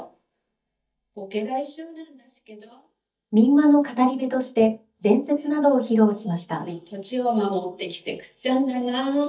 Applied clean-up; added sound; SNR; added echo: neural mask model DeepFilterNet 3.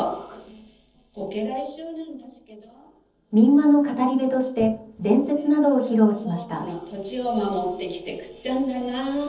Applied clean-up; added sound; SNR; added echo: neural separator model SepFormer DNS4.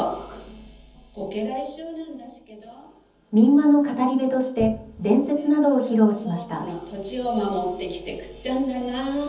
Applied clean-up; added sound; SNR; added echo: none; Cupboard open or close; 15 dB; reverberation time 0.7 s.